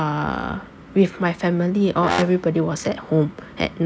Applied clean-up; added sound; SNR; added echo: none; Brass instrument; 7 dB; none.